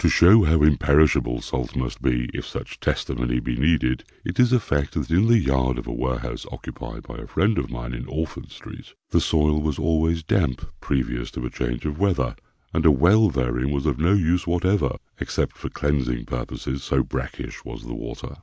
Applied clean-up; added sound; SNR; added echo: none; none; none; none.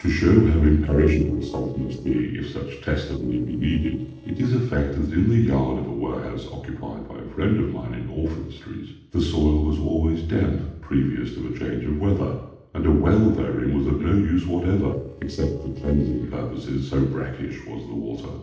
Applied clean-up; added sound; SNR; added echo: neural separator model SepFormer DNS4.